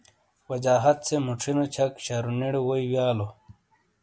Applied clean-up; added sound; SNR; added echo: none; none; none; none.